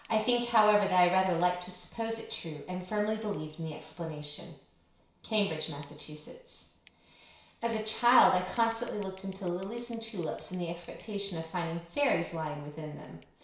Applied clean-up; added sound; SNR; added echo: none; Scissors; 18 dB; reverberation time 0.6 s.